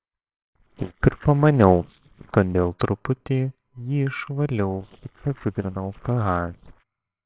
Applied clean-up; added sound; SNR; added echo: neural separator model SepFormer WHAMR!.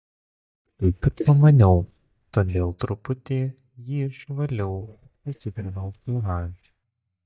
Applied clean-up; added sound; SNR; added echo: neural mask model DeepFilterNet 3.